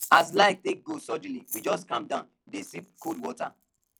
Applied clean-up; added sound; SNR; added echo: none; Rattle (instrument); 18 dB; none.